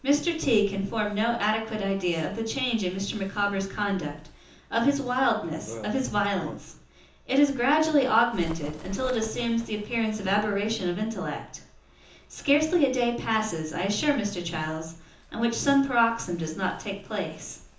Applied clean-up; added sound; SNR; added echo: none; Bird; 20 dB; reverberation time 0.7 s.